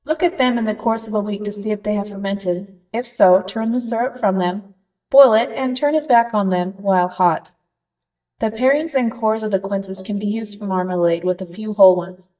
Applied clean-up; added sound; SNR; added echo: neural mask model DeepFilterNet 3.